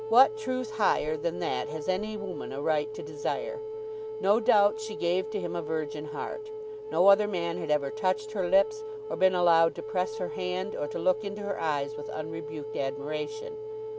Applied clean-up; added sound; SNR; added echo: none; Wind instrument, woodwind instrument; 8 dB; none.